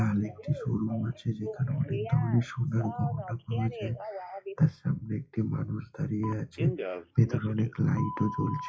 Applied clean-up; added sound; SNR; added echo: classical method WPE with log-MMSE.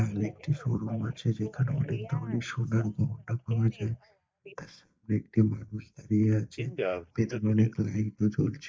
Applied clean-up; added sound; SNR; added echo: neural mask model DeepFilterNet 3.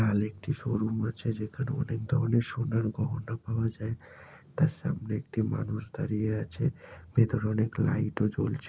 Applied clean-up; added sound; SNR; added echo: none; none; none; none.